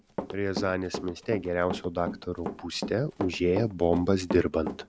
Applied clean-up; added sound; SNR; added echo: none; Run; 9 dB; none.